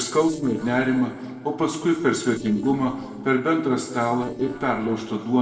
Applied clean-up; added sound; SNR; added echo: neural separator model SepFormer DNS4.